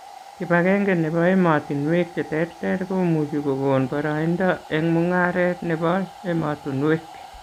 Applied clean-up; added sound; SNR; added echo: none; Domestic sounds, home sounds; 19 dB; none.